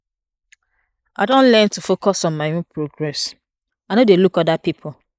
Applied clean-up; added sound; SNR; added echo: neural mask model Resemble Enhance denoiser.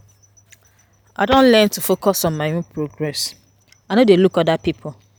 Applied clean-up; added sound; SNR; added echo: none; none; none; none.